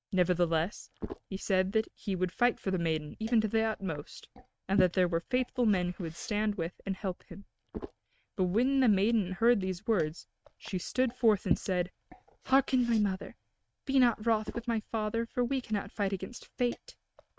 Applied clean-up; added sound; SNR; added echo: neural mask model RNNoise.